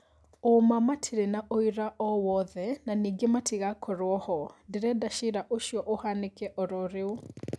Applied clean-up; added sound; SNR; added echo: none; none; none; none.